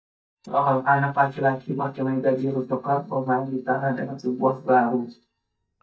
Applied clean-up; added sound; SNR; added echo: neural mask model DeepFilterNet 3.